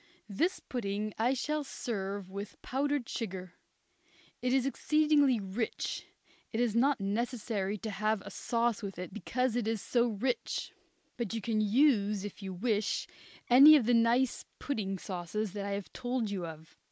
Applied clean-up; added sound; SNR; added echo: none; none; none; none.